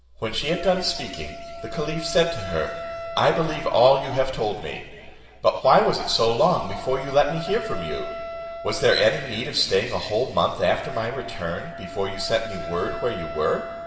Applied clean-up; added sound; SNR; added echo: none; Wind instrument, woodwind instrument; 12 dB; reverberation time 2.2 s.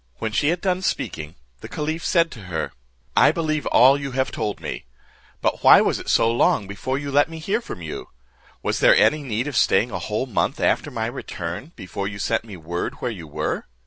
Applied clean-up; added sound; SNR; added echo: none; none; none; none.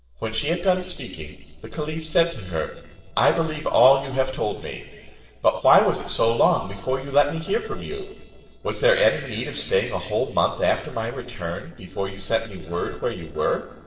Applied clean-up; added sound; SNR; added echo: neural separator model SepFormer DNS4.